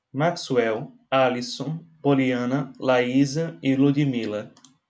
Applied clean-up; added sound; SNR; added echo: none; none; none; none.